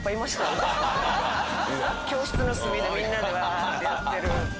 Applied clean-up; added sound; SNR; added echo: none; Truck; 9 dB; none.